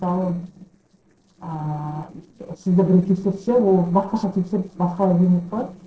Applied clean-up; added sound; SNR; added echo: neural separator model SepFormer DNS4.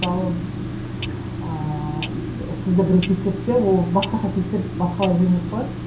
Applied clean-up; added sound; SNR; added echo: none; Clock; 5 dB; reverberation time 0.5 s.